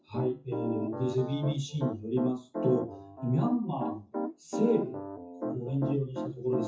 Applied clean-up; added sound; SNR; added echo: classical method WPE with log-MMSE.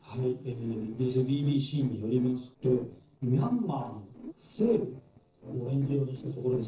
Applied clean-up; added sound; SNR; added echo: neural separator model SepFormer DNS4.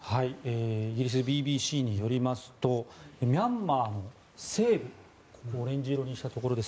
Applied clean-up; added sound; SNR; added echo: none; none; none; none.